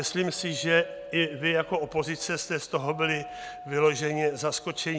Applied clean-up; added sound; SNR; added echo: none; Doorbell; 16 dB; none.